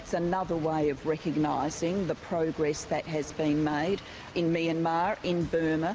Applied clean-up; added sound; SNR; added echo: none; none; none; none.